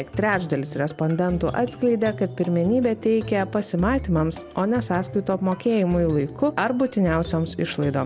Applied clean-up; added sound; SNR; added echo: none; none; none; none.